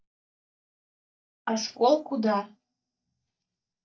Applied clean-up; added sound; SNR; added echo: neural mask model DeepFilterNet 3.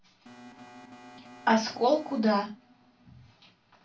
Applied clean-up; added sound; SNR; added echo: none; Alarm; 20 dB; reverberation time 0.2 s.